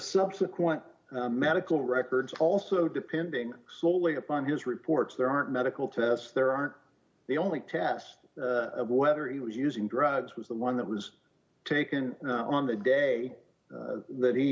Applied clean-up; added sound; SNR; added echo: none; none; none; none.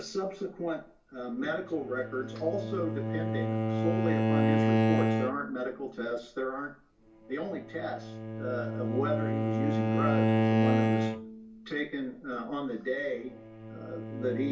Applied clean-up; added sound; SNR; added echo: none; Bowed string instrument; -4 dB; reverberation time 0.3 s.